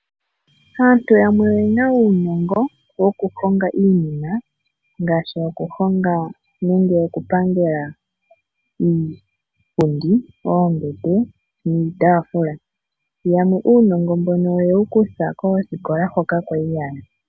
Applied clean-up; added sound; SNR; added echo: none; none; none; none.